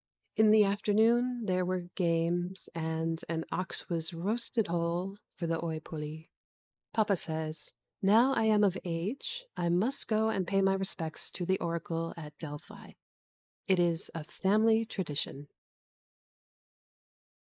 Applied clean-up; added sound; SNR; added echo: neural mask model Resemble Enhance denoiser.